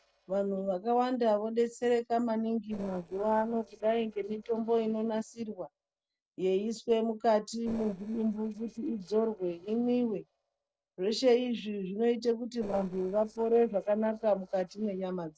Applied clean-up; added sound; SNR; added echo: neural separator model SepFormer DNS4.